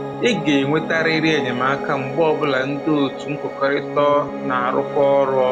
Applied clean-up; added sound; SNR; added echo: none; Piano; 8 dB; none.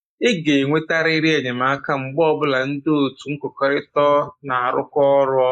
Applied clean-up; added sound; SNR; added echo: neural mask model Resemble Enhance denoiser.